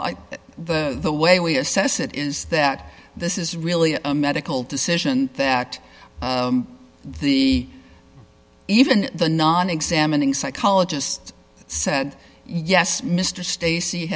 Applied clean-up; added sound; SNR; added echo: none; none; none; none.